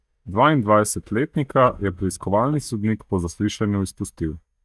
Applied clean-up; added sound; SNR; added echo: neural mask model DeepFilterNet 3.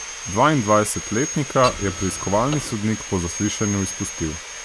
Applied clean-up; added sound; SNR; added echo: none; Sawing + Printer; 9 dB; none.